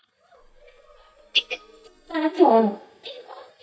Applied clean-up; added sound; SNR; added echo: neural mask model DeepFilterNet 3.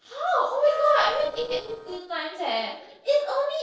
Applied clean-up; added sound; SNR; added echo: neural separator model SepFormer DNS4.